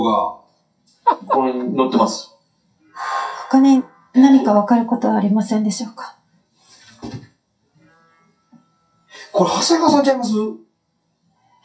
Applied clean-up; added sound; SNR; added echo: classical method WPE with log-MMSE.